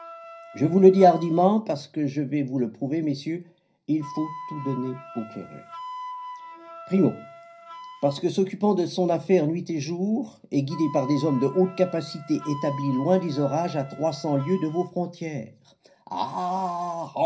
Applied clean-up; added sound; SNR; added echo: none; Wind instrument, woodwind instrument; 17 dB; reverberation time 0.4 s.